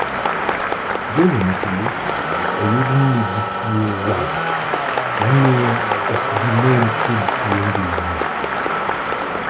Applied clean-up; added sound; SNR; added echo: none; Applause + Motor vehicle (road); -1 dB; none.